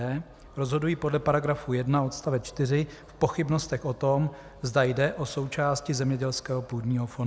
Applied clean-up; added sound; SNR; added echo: none; none; none; none.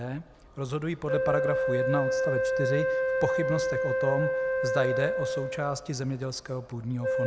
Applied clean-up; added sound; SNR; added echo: none; Wind instrument, woodwind instrument; -3 dB; none.